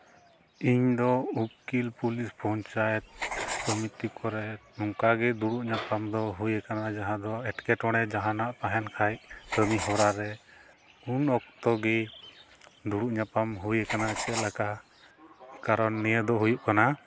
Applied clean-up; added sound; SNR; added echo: none; Writing; 12 dB; none.